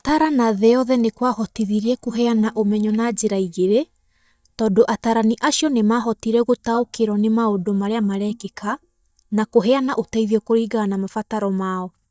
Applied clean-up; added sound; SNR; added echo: neural mask model DeepFilterNet 3.